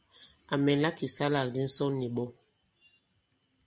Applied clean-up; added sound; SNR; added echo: none; none; none; none.